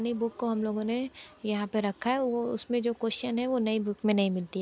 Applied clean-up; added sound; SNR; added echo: none; none; none; none.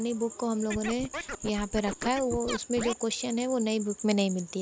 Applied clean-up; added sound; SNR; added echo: none; Scratching (performance technique); 9 dB; none.